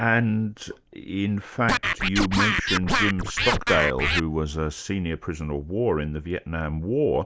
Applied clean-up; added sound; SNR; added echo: neural mask model Resemble Enhance denoiser.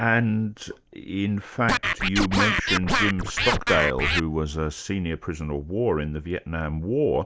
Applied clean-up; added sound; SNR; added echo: none; Scratching (performance technique); -1 dB; none.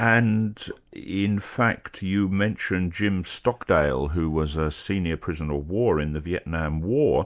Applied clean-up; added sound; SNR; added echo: none; none; none; none.